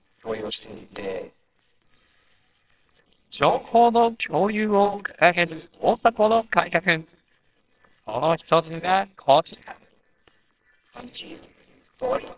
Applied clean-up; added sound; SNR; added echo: neural separator model SepFormer WHAMR!.